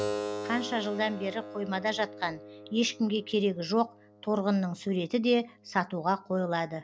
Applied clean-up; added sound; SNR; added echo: none; Keyboard (musical); 11 dB; none.